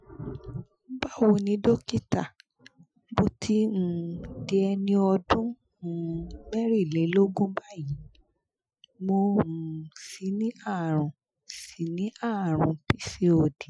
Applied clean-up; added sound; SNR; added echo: classical method Wiener filter.